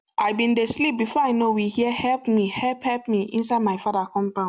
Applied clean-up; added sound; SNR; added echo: none; none; none; none.